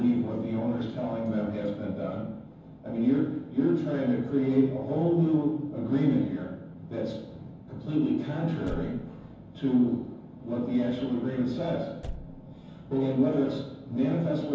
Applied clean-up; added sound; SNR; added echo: none; Slam / Car; 14 dB; reverberation time 0.9 s.